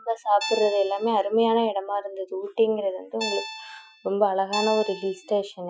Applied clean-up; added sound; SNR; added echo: classical method Wiener filter.